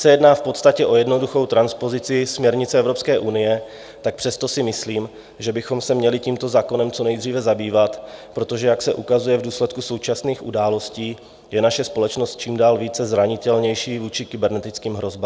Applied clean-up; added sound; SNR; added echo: none; none; none; none.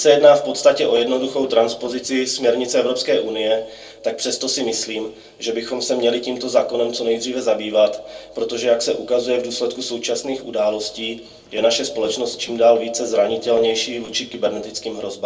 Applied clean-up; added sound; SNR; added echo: neural separator model SepFormer DNS4.